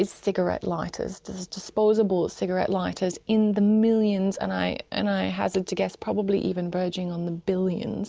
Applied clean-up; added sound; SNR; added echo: none; none; none; none.